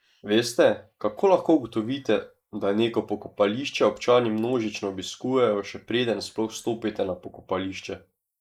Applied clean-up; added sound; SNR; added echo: neural mask model Resemble Enhance denoiser.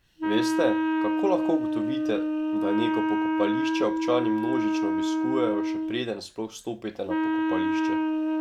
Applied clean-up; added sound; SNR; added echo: none; Wind instrument, woodwind instrument; -4 dB; none.